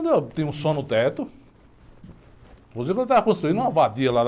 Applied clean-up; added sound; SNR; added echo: none; Brass instrument; 16 dB; none.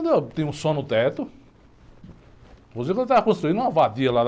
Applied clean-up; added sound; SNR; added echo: none; none; none; none.